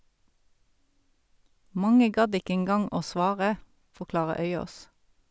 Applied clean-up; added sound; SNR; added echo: none; none; none; none.